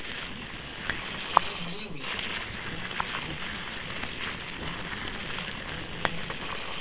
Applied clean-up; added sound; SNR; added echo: neural separator model SepFormer WHAMR!.